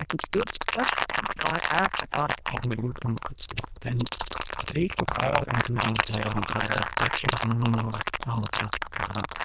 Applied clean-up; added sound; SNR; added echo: neural diffusion model UNIVERSE++.